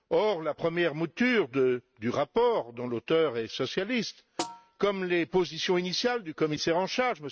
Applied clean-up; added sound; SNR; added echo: neural mask model RNNoise.